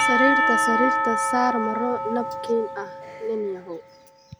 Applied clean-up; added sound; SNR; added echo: none; Church bell / Percussion; -2 dB; none.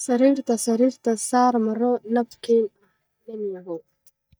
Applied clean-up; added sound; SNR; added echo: neural mask model DeepFilterNet 3.